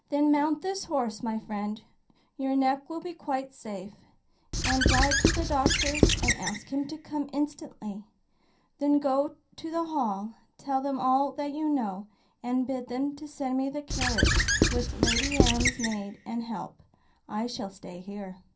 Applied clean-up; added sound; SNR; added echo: none; Squeak / Writing; -5 dB; reverberation time 0.3 s.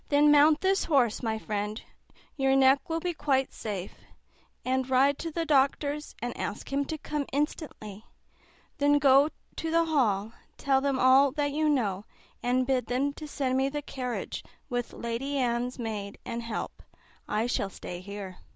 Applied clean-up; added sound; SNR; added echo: none; none; none; none.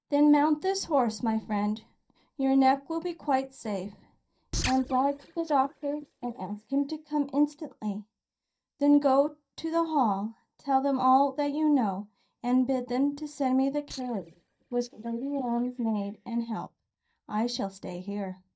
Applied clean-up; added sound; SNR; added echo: neural mask model DeepFilterNet 3.